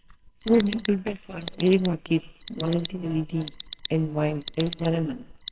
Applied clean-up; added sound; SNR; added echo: neural separator model SepFormer WHAMR!.